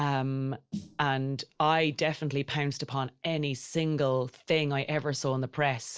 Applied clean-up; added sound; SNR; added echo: neural separator model SepFormer DNS4.